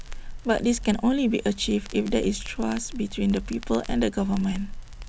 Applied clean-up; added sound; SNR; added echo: none; Crackle; 9 dB; none.